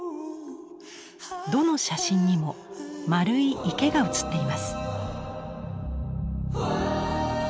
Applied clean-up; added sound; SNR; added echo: none; none; none; none.